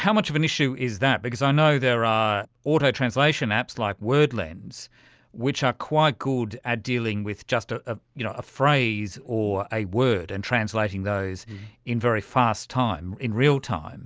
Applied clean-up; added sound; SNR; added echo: none; none; none; none.